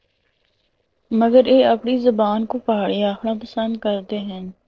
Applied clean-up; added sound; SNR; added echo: neural separator model SepFormer DNS4.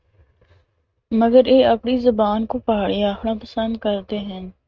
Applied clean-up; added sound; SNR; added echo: neural mask model RNNoise.